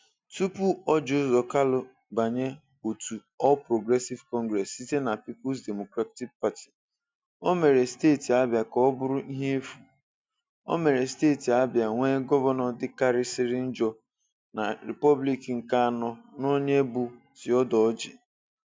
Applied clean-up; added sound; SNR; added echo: none; none; none; none.